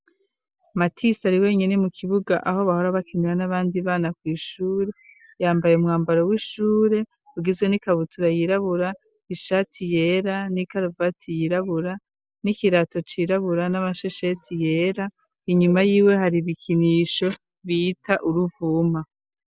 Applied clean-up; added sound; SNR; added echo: none; none; none; none.